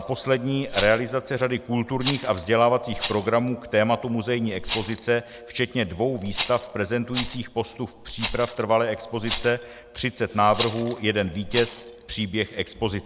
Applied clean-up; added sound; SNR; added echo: none; Rattle; 11 dB; none.